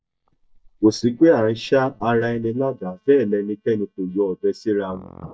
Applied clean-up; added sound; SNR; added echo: neural mask model DeepFilterNet 3.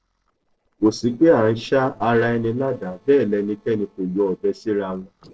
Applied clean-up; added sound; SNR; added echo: neural separator model SepFormer DNS4.